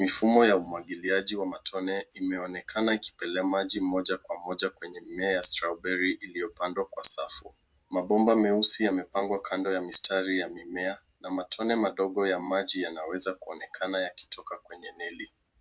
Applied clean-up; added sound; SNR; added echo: none; none; none; none.